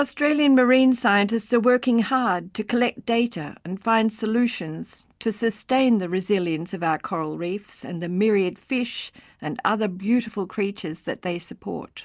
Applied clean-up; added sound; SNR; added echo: none; none; none; none.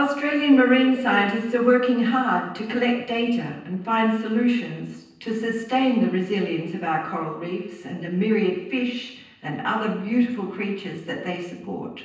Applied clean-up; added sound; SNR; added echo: neural separator model SepFormer DNS4.